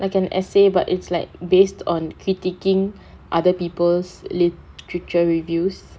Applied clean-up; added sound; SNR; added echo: none; none; none; none.